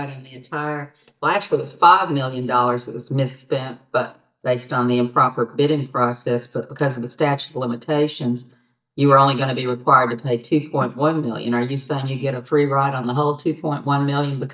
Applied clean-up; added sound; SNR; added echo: neural mask model DeepFilterNet 3.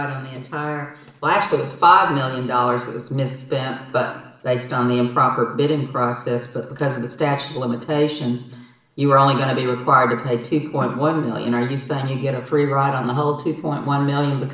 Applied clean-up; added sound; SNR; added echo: none; Snare drum; 14 dB; reverberation time 0.8 s.